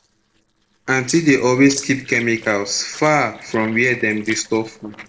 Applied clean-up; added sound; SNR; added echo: neural separator model SepFormer DNS4.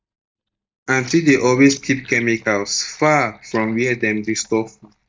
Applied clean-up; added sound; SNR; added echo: neural mask model DeepFilterNet 3.